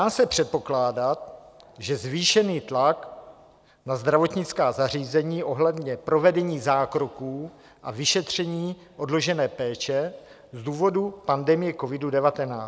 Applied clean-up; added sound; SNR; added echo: none; none; none; none.